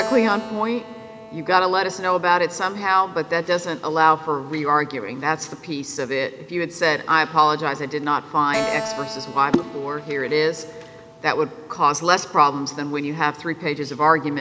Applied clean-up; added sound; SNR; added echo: none; Keyboard (musical); 15 dB; none.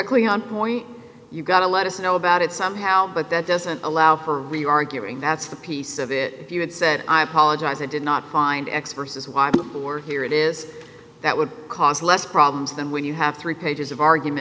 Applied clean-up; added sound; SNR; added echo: none; none; none; none.